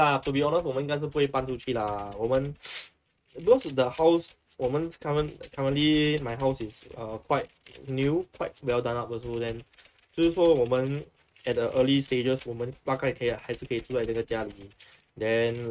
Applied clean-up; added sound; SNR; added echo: neural mask model RNNoise.